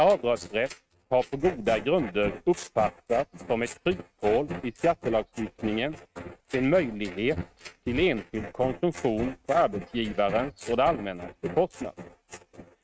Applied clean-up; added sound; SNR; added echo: neural mask model RNNoise.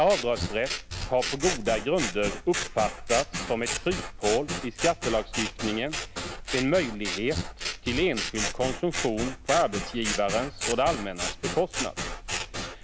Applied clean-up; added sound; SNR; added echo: none; Scissors; 5 dB; none.